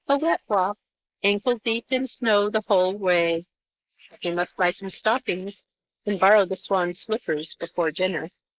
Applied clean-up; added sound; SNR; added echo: neural mask model Resemble Enhance denoiser.